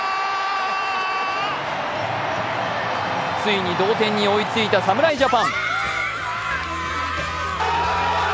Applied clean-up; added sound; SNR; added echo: none; none; none; none.